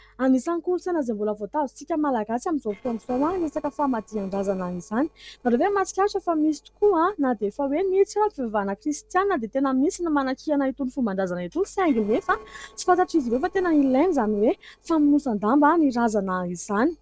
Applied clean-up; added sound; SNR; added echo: neural separator model SepFormer DNS4.